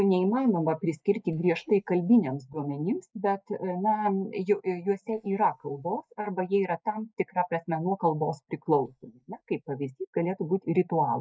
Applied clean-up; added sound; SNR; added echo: neural mask model DeepFilterNet 3.